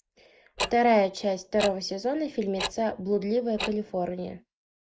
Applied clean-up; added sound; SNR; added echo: neural mask model Resemble Enhance denoiser.